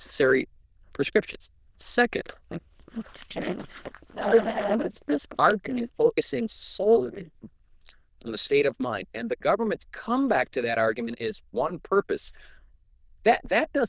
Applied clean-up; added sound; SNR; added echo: neural diffusion model UNIVERSE++.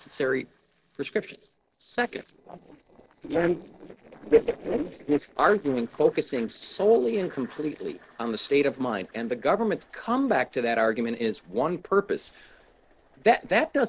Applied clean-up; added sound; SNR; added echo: neural separator model SepFormer DNS4.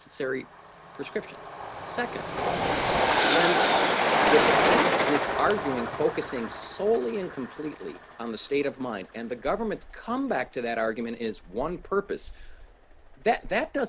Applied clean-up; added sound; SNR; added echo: none; Train; -1 dB; none.